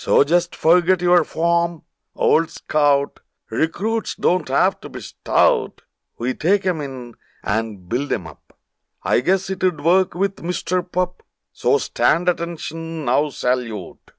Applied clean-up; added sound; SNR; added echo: none; none; none; none.